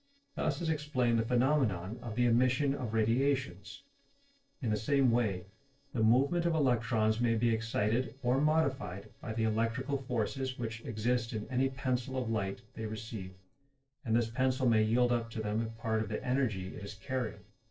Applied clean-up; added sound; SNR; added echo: neural separator model SepFormer DNS4.